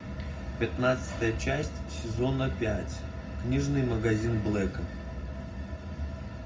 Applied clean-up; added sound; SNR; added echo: none; none; none; reverberation time 0.4 s.